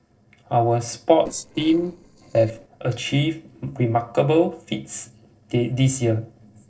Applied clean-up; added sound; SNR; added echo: neural separator model SepFormer DNS4.